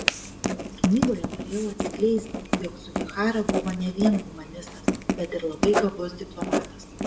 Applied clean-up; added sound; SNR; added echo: none; Writing; 1 dB; reverberation time 0.5 s.